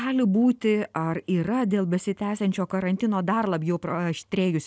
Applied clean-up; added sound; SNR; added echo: none; none; none; none.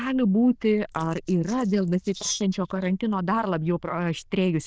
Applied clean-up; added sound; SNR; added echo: neural diffusion model UNIVERSE++.